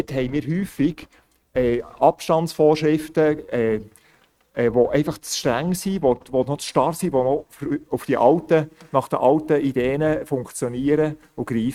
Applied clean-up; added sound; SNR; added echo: neural mask model RNNoise.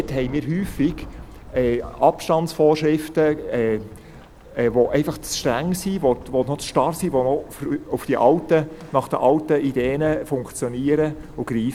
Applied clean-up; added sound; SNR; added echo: none; Rain / Thunderstorm; 19 dB; none.